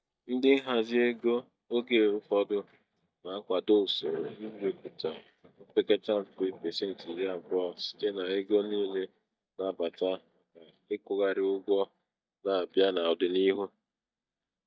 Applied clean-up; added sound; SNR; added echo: neural mask model DeepFilterNet 3.